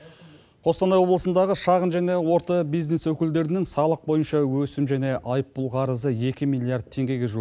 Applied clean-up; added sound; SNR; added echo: none; none; none; none.